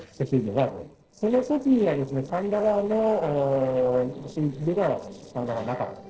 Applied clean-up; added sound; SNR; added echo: neural separator model SepFormer DNS4.